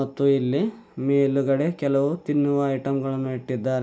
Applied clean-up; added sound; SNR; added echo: none; none; none; none.